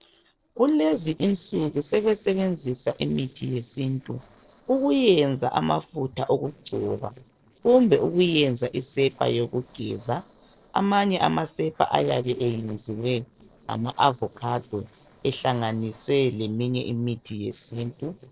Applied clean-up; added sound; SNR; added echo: neural separator model SepFormer DNS4.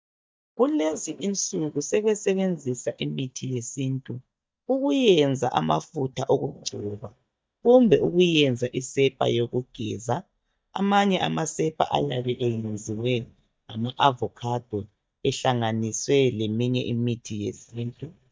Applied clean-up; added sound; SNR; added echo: neural mask model DeepFilterNet 3.